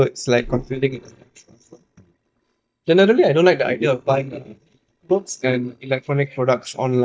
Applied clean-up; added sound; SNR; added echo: neural mask model DeepFilterNet 3.